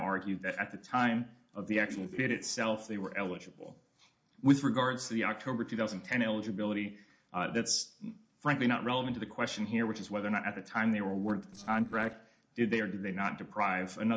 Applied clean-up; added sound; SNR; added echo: neural separator model SepFormer DNS4.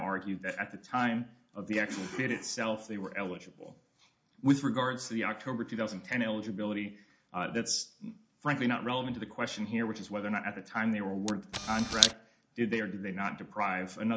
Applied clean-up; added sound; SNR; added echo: none; Camera; -4 dB; reverberation time 0.4 s.